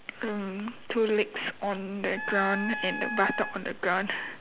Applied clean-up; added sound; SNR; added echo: none; Wind instrument, woodwind instrument; 6 dB; none.